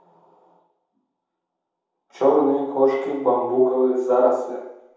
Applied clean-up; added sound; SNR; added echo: none; none; none; reverberation time 0.8 s.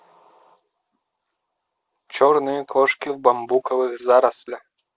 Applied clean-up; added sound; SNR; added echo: none; none; none; none.